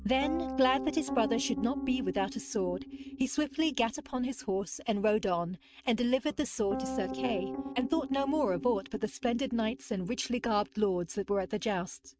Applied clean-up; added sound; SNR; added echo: neural mask model RNNoise.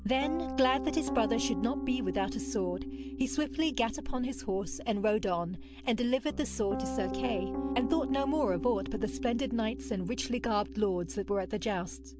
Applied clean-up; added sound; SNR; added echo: none; Piano; 6 dB; none.